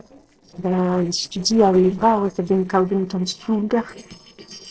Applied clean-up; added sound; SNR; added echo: neural separator model SepFormer DNS4.